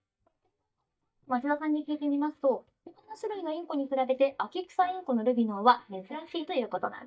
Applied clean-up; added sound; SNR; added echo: neural mask model DeepFilterNet 3.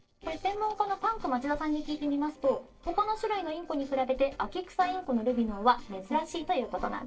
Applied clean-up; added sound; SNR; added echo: neural separator model SepFormer DNS4.